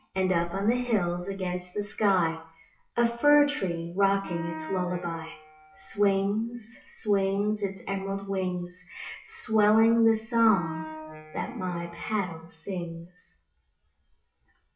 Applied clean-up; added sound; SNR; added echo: classical method WPE with log-MMSE.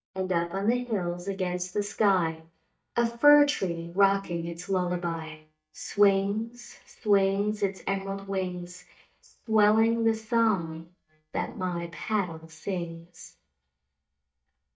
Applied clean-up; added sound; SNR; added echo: neural mask model DeepFilterNet 3.